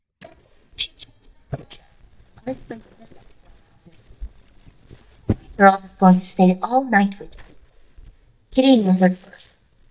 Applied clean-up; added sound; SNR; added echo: neural mask model DeepFilterNet 3.